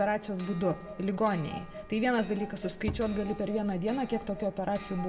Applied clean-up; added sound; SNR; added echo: none; Clock; 15 dB; reverberation time 1.0 s.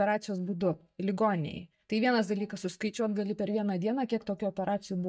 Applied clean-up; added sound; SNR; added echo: neural mask model DeepFilterNet 3.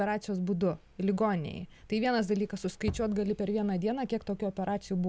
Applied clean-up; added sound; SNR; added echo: none; none; none; none.